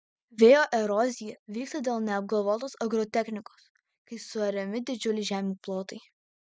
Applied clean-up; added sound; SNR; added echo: none; none; none; none.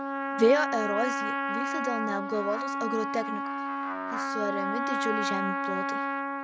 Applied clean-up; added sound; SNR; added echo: none; Trumpet; 0 dB; none.